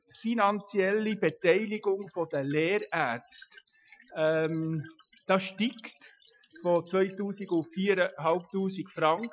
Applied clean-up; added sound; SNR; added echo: classical method Wiener filter.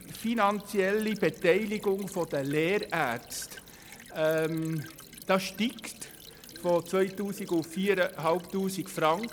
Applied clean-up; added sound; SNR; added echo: none; Stream / Trickle, dribble; 20 dB; none.